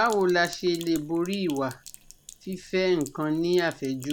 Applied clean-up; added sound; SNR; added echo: none; Sink (filling or washing); 20 dB; none.